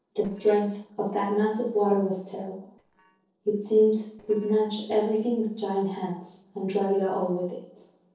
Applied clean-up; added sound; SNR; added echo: neural separator model SepFormer DNS4.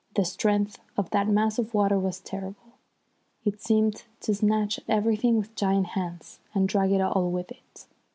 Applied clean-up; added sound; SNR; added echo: none; none; none; none.